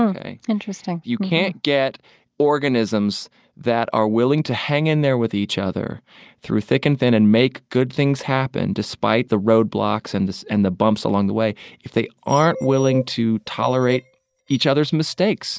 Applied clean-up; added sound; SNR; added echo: neural mask model DeepFilterNet 3.